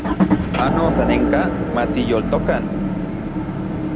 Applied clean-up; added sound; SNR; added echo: none; Motor vehicle (road) / Engine; -3 dB; none.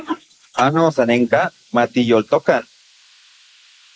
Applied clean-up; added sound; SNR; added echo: neural mask model Resemble Enhance denoiser.